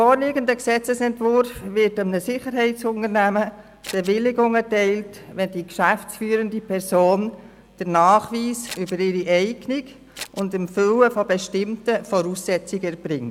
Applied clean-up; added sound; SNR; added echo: none; Scissors; 16 dB; none.